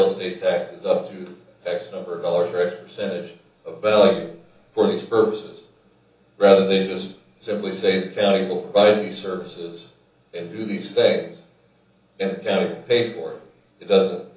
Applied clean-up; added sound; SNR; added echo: none; none; none; reverberation time 1.2 s.